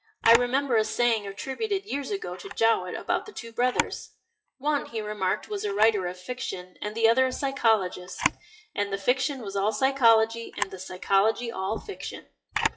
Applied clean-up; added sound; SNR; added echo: classical method WPE with log-MMSE.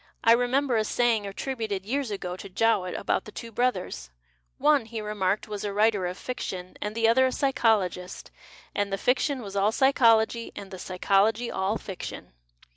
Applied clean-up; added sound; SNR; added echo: none; none; none; none.